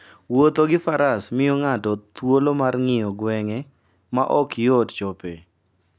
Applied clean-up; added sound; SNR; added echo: none; none; none; none.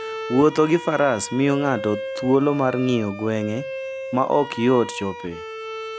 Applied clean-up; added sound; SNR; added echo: none; Bowed string instrument; 11 dB; none.